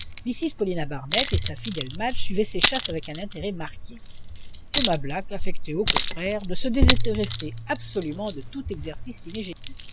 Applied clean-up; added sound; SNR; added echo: none; Chink, clink; -5 dB; none.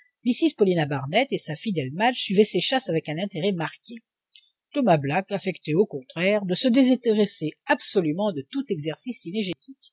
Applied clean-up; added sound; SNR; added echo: none; none; none; none.